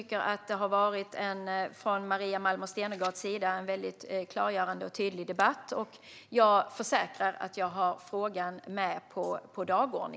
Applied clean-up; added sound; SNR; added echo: none; none; none; none.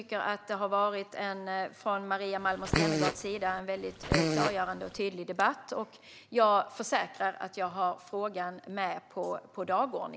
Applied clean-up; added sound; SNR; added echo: none; Fart; 0 dB; none.